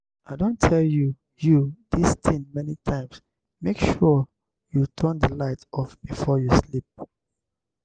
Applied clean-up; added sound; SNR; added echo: none; none; none; none.